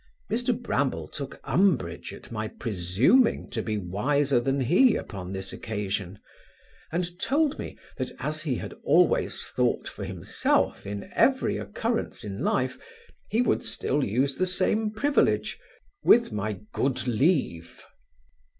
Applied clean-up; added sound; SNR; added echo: none; none; none; none.